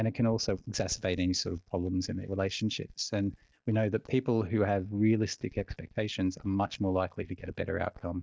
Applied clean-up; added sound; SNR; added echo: neural mask model DeepFilterNet 3.